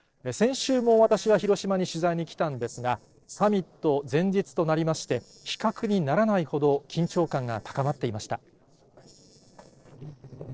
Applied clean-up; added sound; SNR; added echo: neural separator model SepFormer DNS4.